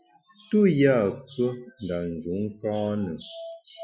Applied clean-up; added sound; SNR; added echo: classical method Wiener filter.